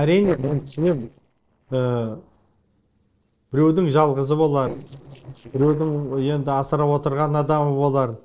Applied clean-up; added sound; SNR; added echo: neural separator model SepFormer DNS4.